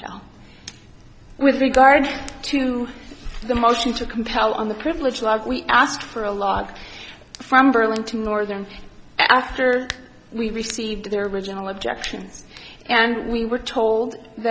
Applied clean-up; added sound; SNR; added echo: none; Hands; 18 dB; none.